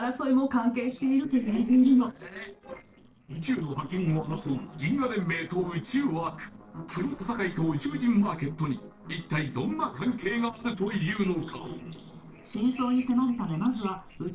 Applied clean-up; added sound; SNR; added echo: neural separator model SepFormer DNS4.